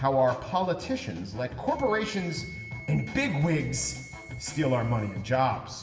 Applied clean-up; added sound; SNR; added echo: none; Wind instrument, woodwind instrument; 19 dB; reverberation time 1.1 s.